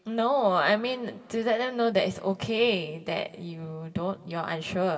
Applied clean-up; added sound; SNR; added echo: none; none; none; reverberation time 1.6 s.